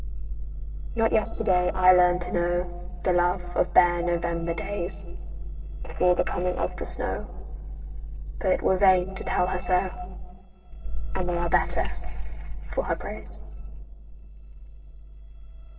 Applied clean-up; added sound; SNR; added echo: neural separator model SepFormer DNS4.